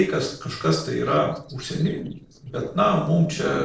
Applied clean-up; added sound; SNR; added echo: neural separator model SepFormer DNS4.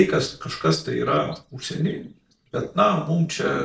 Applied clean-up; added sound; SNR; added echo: neural mask model DeepFilterNet 3.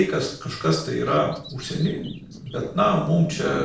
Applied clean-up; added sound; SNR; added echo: none; Bird vocalization, bird call, bird song; 15 dB; reverberation time 0.5 s.